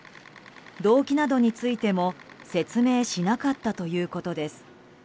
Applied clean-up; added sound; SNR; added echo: none; none; none; none.